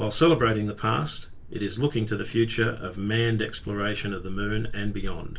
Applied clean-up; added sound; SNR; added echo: none; Thunder; 9 dB; reverberation time 0.2 s.